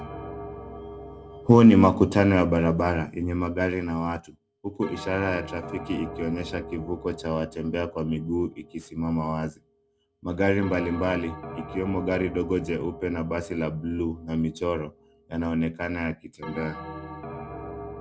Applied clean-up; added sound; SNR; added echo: none; Bell; 15 dB; none.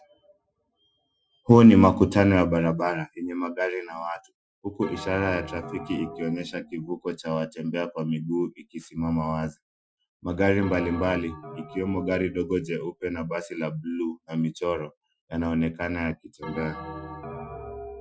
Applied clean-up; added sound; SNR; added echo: classical method Wiener filter.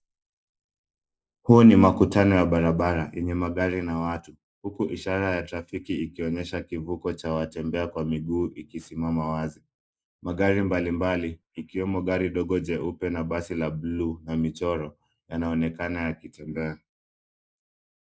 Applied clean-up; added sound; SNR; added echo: neural mask model Resemble Enhance denoiser.